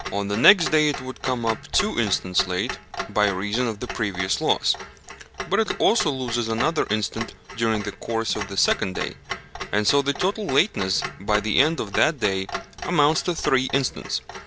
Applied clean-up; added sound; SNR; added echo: none; Clock; 11 dB; none.